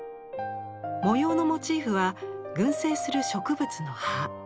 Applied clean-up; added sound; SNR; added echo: none; none; none; none.